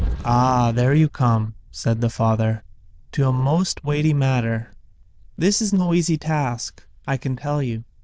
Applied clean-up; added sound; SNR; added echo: neural diffusion model UNIVERSE++.